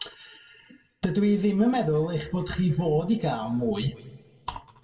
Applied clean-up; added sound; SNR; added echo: none; none; none; reverberation time 1.2 s.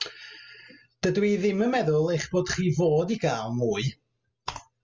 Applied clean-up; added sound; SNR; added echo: none; none; none; none.